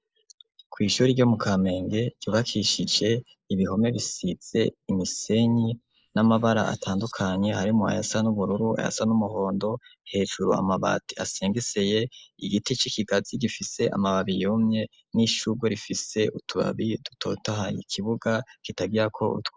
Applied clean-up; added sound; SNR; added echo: neural mask model Resemble Enhance denoiser.